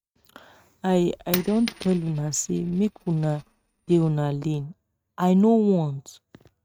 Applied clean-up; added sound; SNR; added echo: neural mask model RNNoise.